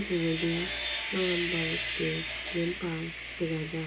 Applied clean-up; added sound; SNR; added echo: none; Sawing; 2 dB; reverberation time 0.2 s.